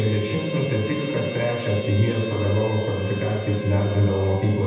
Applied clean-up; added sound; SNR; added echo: none; Harmonica; 10 dB; reverberation time 1.1 s.